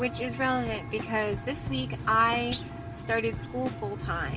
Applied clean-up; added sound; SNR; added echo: none; Thump, thud; 16 dB; none.